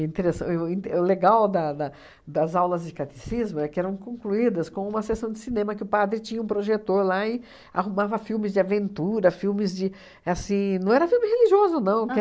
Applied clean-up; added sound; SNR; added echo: none; none; none; none.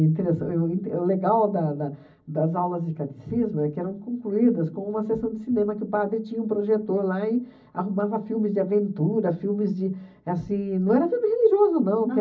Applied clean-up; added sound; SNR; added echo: none; none; none; reverberation time 0.4 s.